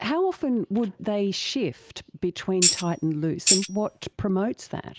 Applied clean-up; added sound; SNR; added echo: none; Tambourine; -3 dB; none.